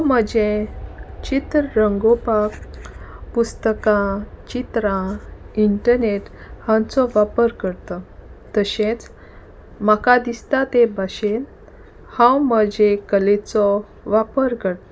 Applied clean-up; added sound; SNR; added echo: none; Aircraft; 19 dB; none.